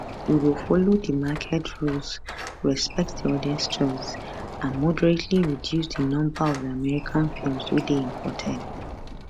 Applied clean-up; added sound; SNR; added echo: none; Door; 10 dB; none.